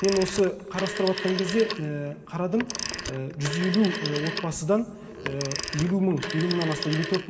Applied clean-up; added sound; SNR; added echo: none; Telephone; 8 dB; reverberation time 2.0 s.